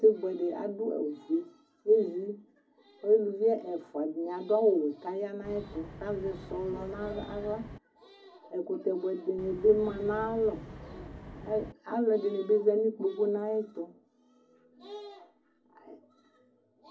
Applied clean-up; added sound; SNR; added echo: none; Wind; 14 dB; reverberation time 0.4 s.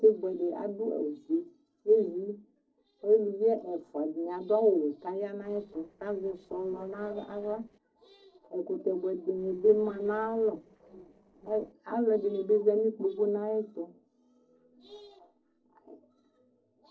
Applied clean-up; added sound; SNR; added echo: neural separator model SepFormer DNS4.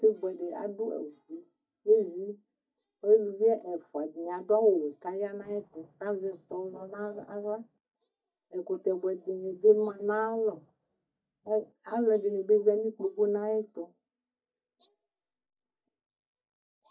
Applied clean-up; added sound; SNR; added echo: neural mask model DeepFilterNet 3.